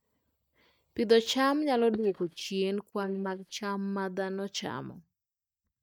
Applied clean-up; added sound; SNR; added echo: neural mask model DeepFilterNet 3.